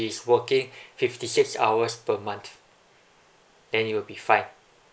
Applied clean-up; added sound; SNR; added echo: none; none; none; none.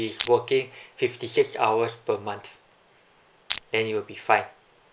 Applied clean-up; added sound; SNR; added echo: none; Crushing; 2 dB; none.